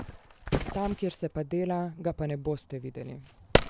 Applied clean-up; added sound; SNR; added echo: none; Wood; -1 dB; none.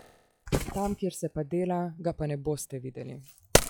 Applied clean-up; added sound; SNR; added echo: classical method log-MMSE.